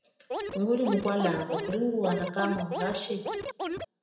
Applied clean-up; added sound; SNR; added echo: none; Scratching (performance technique); 5 dB; reverberation time 0.8 s.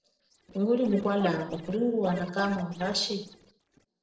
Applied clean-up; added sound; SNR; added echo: neural separator model SepFormer DNS4.